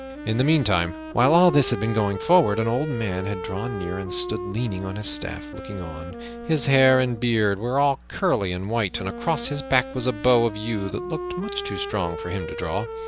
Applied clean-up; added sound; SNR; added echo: none; Wind instrument, woodwind instrument; 11 dB; none.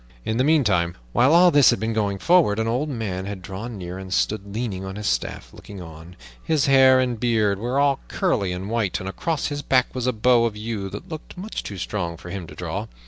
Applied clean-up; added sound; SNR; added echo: none; none; none; none.